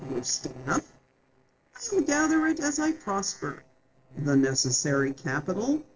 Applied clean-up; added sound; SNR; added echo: neural separator model SepFormer DNS4.